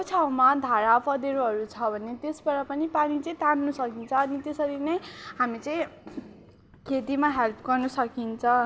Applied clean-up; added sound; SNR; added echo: none; none; none; none.